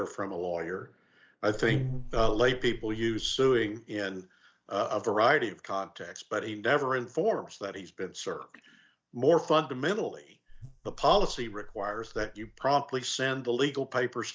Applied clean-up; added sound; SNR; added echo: neural mask model DeepFilterNet 3.